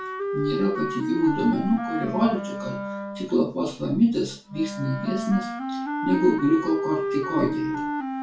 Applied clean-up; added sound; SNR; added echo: none; Wind instrument, woodwind instrument; 4 dB; reverberation time 0.3 s.